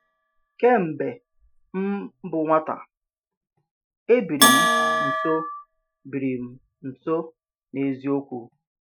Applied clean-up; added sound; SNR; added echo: classical method Wiener filter.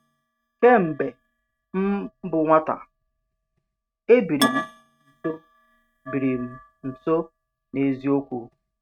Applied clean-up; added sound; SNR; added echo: neural mask model RNNoise.